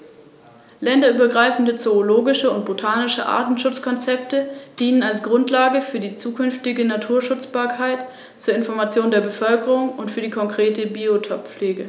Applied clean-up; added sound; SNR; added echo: none; Cutlery, silverware; 15 dB; none.